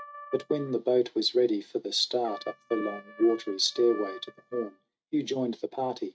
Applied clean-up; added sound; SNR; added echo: neural mask model RNNoise.